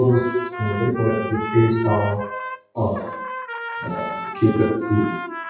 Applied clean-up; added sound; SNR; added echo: classical method WPE with log-MMSE.